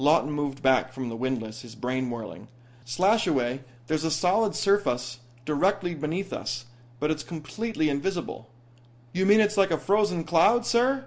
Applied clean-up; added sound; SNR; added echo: none; none; none; none.